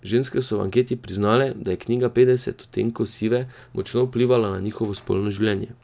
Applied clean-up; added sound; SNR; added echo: none; none; none; none.